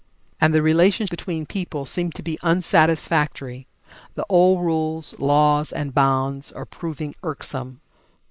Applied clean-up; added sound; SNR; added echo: neural mask model Resemble Enhance denoiser.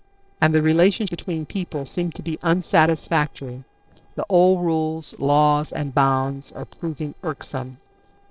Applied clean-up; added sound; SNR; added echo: neural separator model SepFormer DNS4.